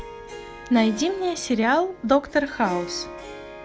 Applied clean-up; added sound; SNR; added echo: none; Harp; 14 dB; none.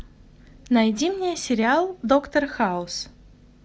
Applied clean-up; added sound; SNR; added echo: none; none; none; none.